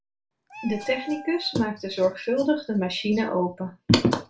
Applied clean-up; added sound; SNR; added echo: none; Meow; 20 dB; reverberation time 0.3 s.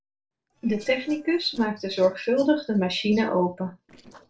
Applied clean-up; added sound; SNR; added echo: neural separator model SepFormer DNS4.